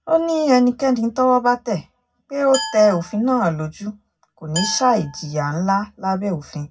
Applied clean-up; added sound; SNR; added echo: none; Glass; 14 dB; reverberation time 0.4 s.